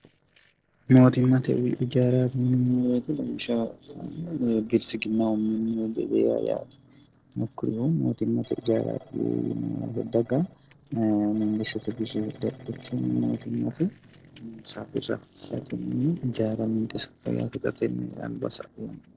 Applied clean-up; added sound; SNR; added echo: neural separator model SepFormer DNS4.